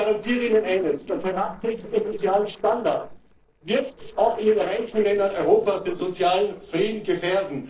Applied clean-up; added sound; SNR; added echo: neural separator model SepFormer DNS4.